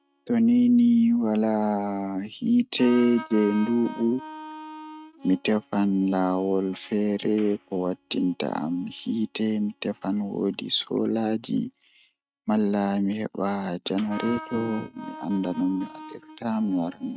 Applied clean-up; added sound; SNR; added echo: neural mask model RNNoise.